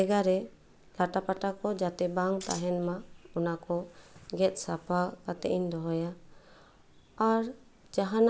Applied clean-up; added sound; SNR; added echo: none; Scissors; 9 dB; none.